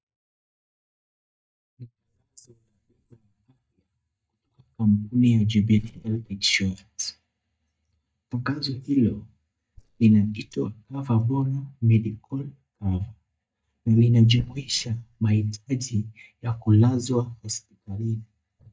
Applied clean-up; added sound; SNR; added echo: neural mask model DeepFilterNet 3.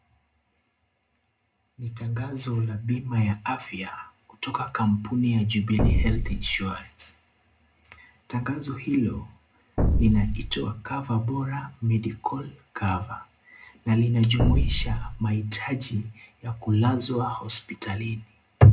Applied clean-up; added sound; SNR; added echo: none; Explosion; -2 dB; reverberation time 0.2 s.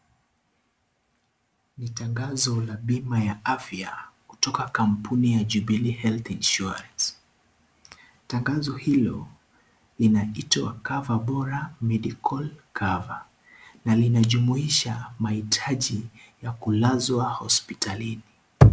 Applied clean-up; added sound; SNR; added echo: none; none; none; none.